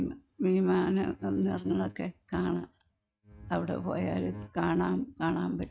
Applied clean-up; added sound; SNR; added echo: neural mask model RNNoise.